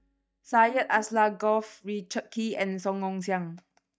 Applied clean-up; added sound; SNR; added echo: neural mask model DeepFilterNet 3.